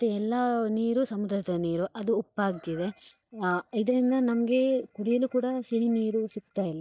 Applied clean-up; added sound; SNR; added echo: neural mask model DeepFilterNet 3.